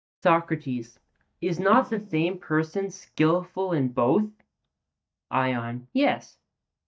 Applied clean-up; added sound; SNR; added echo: neural mask model DeepFilterNet 3.